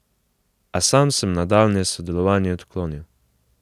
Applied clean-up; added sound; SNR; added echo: none; none; none; none.